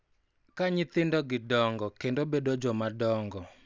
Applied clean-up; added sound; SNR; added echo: none; none; none; none.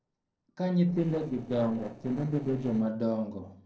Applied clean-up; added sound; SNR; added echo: neural separator model SepFormer DNS4.